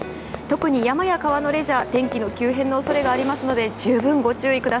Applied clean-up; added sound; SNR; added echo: none; Fireworks; 18 dB; none.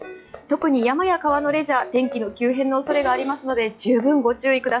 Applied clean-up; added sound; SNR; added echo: classical method log-MMSE.